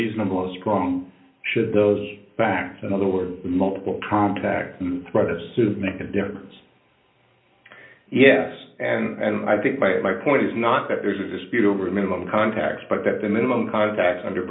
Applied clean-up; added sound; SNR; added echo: none; none; none; reverberation time 0.5 s.